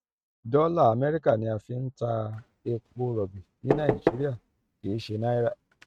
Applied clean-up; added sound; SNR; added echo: neural mask model RNNoise.